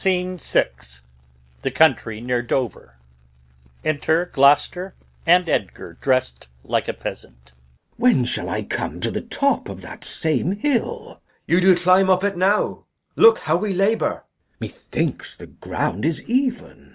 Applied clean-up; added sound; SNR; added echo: none; none; none; none.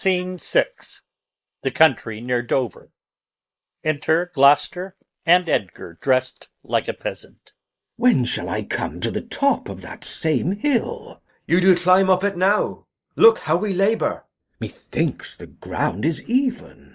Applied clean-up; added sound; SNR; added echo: neural mask model Resemble Enhance denoiser.